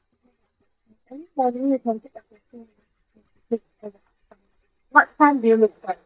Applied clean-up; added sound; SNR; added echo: neural mask model DeepFilterNet 3.